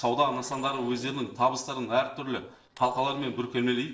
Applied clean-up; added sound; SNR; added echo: neural separator model SepFormer DNS4.